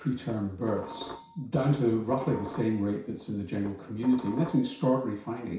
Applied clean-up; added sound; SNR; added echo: none; Dishes, pots, and pans; 14 dB; reverberation time 0.6 s.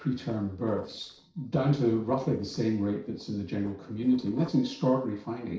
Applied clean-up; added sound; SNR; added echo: neural separator model SepFormer DNS4.